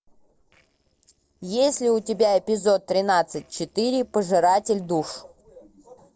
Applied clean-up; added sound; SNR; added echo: neural separator model SepFormer DNS4.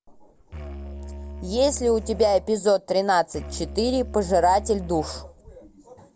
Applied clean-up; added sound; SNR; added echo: none; Musical instrument; 12 dB; none.